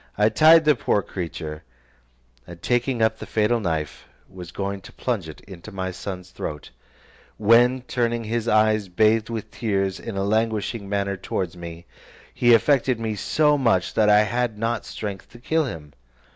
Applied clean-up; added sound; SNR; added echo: none; none; none; none.